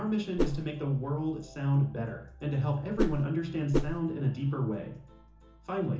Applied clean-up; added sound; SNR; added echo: none; Whoosh, swoosh, swish; -1 dB; reverberation time 0.7 s.